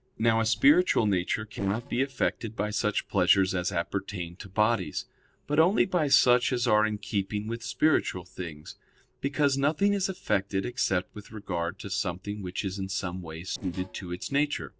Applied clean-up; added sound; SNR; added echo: neural separator model SepFormer DNS4.